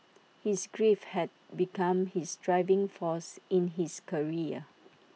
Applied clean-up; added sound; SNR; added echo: none; none; none; none.